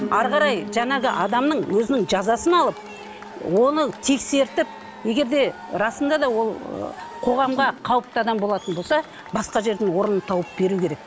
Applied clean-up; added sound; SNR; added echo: none; Piano + Crowd / Cheering; 14 dB; none.